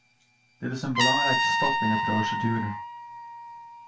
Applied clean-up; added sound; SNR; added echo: none; Trumpet; -3 dB; reverberation time 0.2 s.